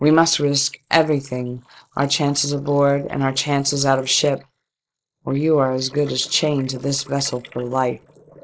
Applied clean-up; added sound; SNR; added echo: neural mask model Resemble Enhance denoiser.